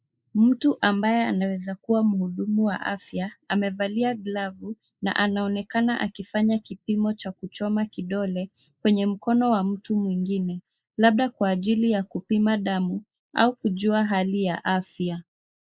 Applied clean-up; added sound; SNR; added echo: neural mask model Resemble Enhance denoiser.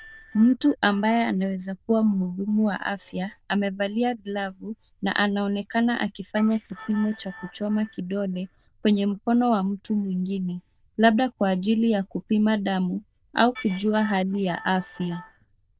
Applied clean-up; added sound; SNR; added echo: neural diffusion model UNIVERSE++.